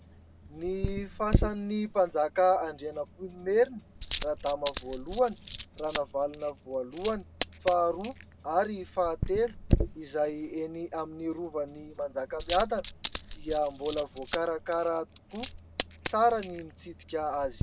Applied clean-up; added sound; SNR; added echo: none; Coin (dropping); 6 dB; none.